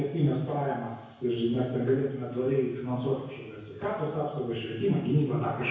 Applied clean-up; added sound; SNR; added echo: none; none; none; reverberation time 1.0 s.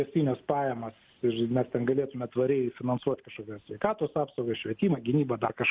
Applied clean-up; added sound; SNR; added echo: none; none; none; none.